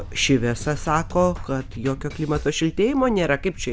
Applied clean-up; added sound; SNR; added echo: none; Drum kit + Ocean; 12 dB; none.